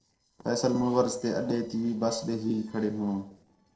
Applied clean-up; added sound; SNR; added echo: neural separator model SepFormer DNS4.